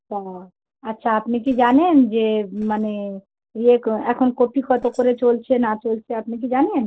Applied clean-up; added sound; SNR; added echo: neural separator model SepFormer DNS4.